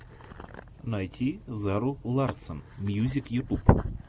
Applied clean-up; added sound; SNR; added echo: none; none; none; none.